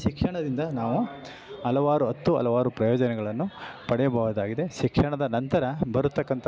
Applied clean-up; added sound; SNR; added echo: none; none; none; none.